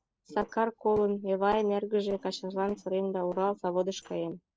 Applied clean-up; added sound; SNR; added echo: neural separator model SepFormer DNS4.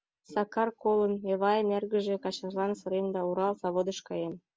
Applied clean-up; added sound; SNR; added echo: none; none; none; none.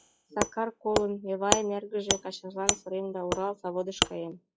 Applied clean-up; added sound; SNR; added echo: classical method log-MMSE.